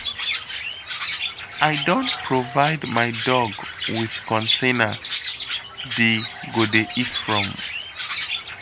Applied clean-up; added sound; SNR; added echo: none; Chirp, tweet; 5 dB; none.